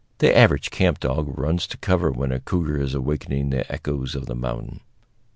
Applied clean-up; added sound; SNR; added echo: none; none; none; none.